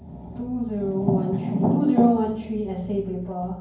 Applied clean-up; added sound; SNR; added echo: none; Bass guitar; 19 dB; reverberation time 0.9 s.